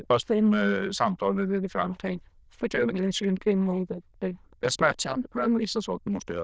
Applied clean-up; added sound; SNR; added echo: neural diffusion model UNIVERSE++.